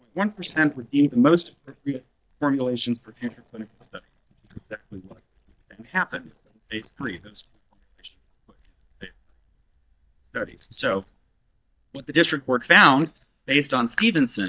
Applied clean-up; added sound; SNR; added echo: neural mask model DeepFilterNet 3.